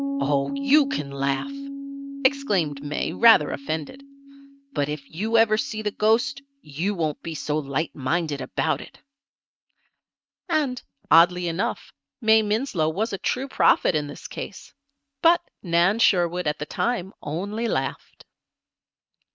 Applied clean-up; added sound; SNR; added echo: neural mask model RNNoise.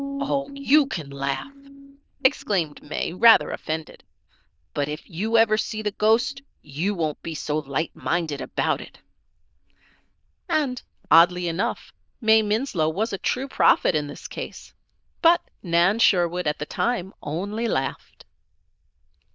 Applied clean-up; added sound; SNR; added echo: neural diffusion model UNIVERSE++.